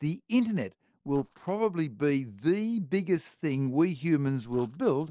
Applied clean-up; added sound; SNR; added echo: neural separator model SepFormer DNS4.